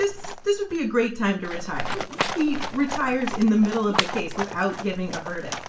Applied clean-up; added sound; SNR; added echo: none; Livestock, farm animals, working animals; 8 dB; reverberation time 0.3 s.